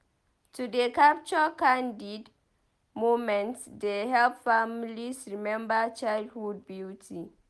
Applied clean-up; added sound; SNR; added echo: none; none; none; none.